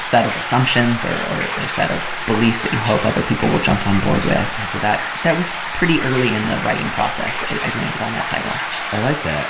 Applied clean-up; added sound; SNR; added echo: none; Stream; 5 dB; reverberation time 1.4 s.